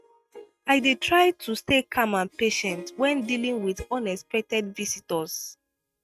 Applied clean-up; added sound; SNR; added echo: neural mask model RNNoise.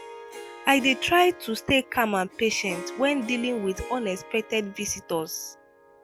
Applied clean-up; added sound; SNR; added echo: none; Harp; 15 dB; none.